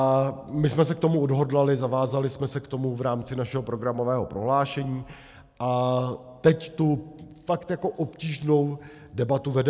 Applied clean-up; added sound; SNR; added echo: none; none; none; none.